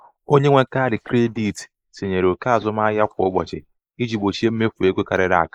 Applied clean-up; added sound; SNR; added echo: neural mask model Resemble Enhance denoiser.